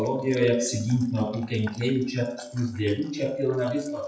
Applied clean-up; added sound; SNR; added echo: classical method WPE with log-MMSE.